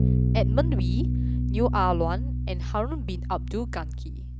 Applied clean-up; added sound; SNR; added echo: none; Bass guitar; -5 dB; none.